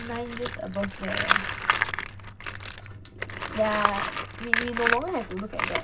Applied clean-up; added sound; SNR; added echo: none; Tools; -3 dB; reverberation time 0.4 s.